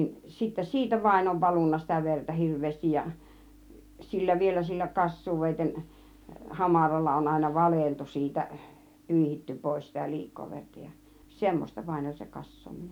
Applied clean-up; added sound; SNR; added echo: none; none; none; none.